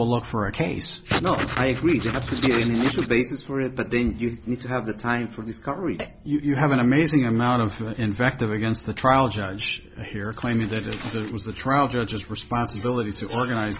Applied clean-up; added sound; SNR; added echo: none; Writing; 4 dB; none.